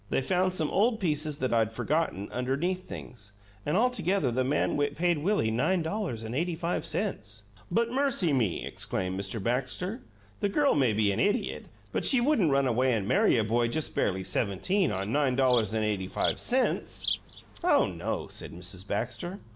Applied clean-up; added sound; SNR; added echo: none; Insect; 11 dB; none.